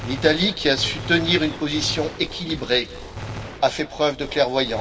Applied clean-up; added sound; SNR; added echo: none; Gunshot, gunfire; 11 dB; reverberation time 2.8 s.